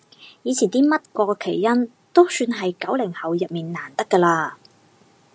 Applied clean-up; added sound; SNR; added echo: none; none; none; none.